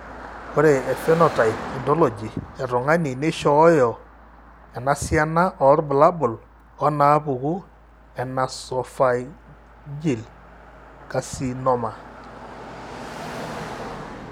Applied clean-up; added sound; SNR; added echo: none; Car passing by; 15 dB; none.